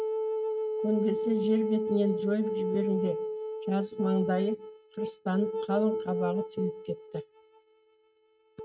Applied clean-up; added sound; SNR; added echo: neural mask model RNNoise.